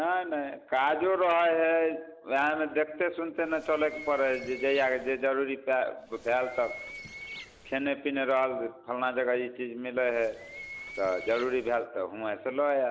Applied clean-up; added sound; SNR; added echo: none; Bird; 15 dB; none.